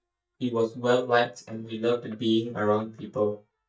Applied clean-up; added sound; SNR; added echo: neural mask model DeepFilterNet 3.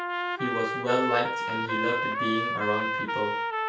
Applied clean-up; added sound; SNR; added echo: none; Trumpet; -1 dB; reverberation time 0.3 s.